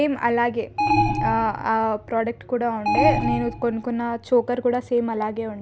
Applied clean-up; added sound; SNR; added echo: none; Alarm; 1 dB; none.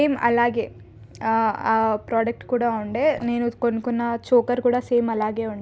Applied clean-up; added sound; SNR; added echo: none; none; none; none.